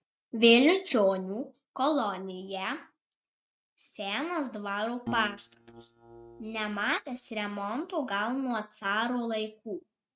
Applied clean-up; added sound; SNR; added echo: neural mask model RNNoise.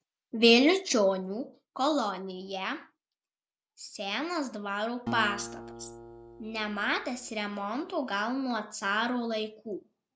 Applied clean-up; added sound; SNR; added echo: none; Acoustic guitar; 13 dB; none.